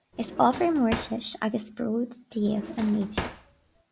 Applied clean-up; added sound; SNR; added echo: none; Drawer open or close; 10 dB; none.